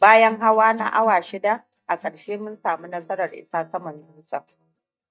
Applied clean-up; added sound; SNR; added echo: neural mask model DeepFilterNet 3.